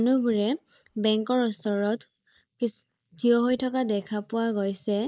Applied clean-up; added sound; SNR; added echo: neural mask model Resemble Enhance denoiser.